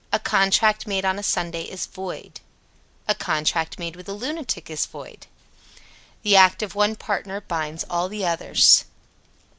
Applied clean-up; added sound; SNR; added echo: none; none; none; none.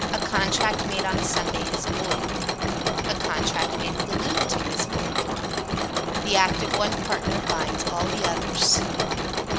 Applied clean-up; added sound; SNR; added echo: none; Mechanisms; -3 dB; none.